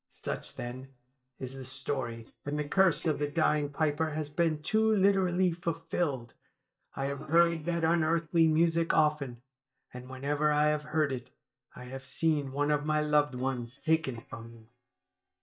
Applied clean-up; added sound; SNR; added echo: neural mask model DeepFilterNet 3.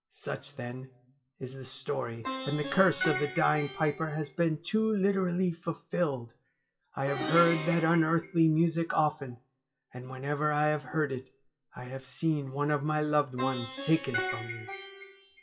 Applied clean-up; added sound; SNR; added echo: classical method WPE with log-MMSE.